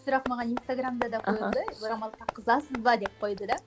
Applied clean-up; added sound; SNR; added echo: none; Tap; 11 dB; none.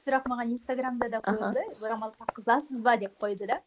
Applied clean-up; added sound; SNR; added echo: neural mask model Resemble Enhance denoiser.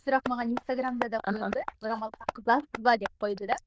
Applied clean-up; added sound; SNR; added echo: neural diffusion model UNIVERSE++.